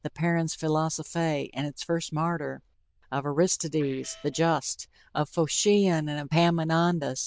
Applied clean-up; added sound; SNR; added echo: neural diffusion model UNIVERSE++.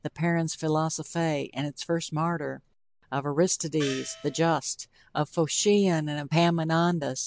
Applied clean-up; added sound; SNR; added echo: none; Gong; 13 dB; none.